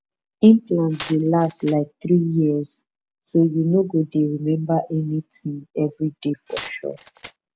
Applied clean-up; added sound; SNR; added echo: none; Glass; 14 dB; none.